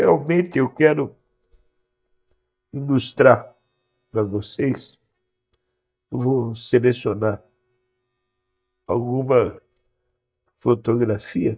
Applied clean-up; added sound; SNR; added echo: neural mask model DeepFilterNet 3.